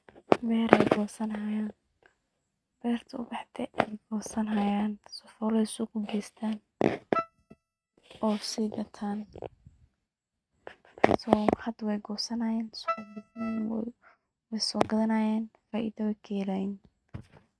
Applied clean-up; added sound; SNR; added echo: neural mask model RNNoise.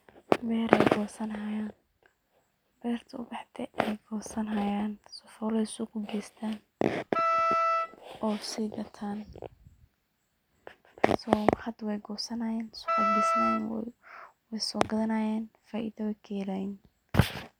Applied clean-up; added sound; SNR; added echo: none; Wind instrument, woodwind instrument; -4 dB; none.